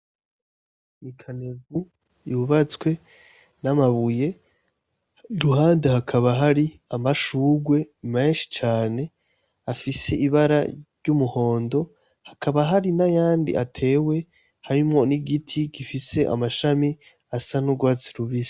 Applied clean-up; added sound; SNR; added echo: none; none; none; none.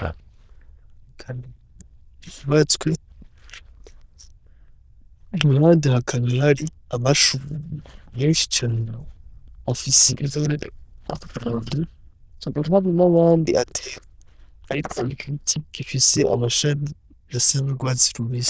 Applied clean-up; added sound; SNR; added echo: neural diffusion model UNIVERSE++.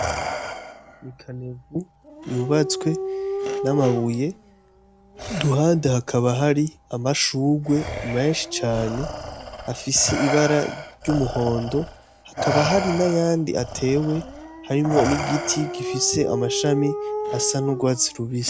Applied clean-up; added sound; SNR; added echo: none; Respiratory sounds + Dog; 7 dB; none.